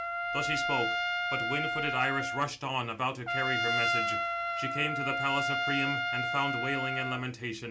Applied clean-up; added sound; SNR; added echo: none; Trumpet; -2 dB; none.